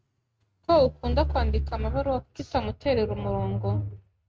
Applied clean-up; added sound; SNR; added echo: neural mask model RNNoise.